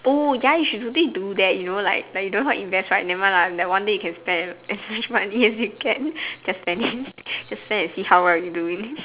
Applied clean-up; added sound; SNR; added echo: none; none; none; none.